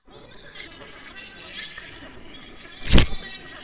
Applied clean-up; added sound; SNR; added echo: neural separator model SepFormer WHAMR!.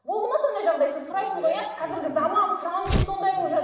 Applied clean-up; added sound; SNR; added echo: none; Tearing; 0 dB; reverberation time 0.9 s.